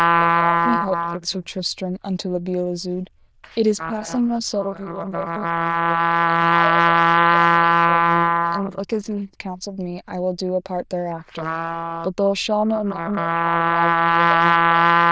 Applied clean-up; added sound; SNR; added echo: neural diffusion model UNIVERSE++.